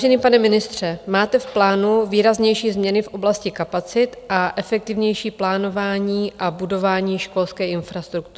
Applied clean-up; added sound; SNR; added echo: none; none; none; none.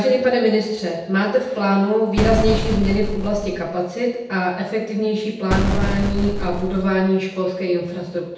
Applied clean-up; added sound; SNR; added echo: none; Boom; 2 dB; reverberation time 0.8 s.